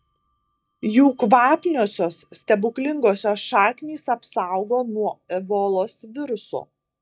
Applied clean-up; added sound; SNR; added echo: neural mask model DeepFilterNet 3.